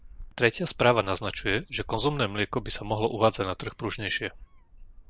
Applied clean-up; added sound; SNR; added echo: none; Gull, seagull; 16 dB; none.